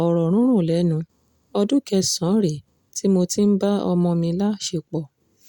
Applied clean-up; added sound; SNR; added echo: none; none; none; none.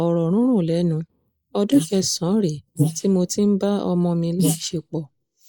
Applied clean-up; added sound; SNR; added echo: neural mask model Resemble Enhance denoiser.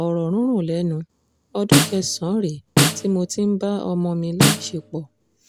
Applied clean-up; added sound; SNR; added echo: none; Snare drum; -1 dB; none.